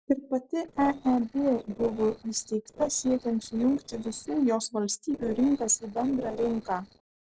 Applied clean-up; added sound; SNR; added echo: neural separator model SepFormer DNS4.